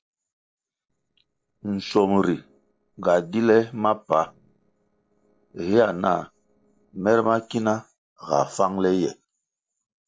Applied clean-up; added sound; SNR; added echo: neural separator model SepFormer DNS4.